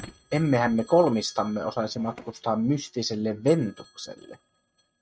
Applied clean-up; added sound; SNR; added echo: neural mask model RNNoise.